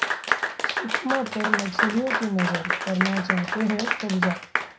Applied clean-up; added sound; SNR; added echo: none; Applause / Clapping; -1 dB; reverberation time 0.5 s.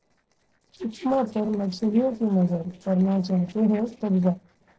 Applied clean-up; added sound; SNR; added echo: neural separator model SepFormer DNS4.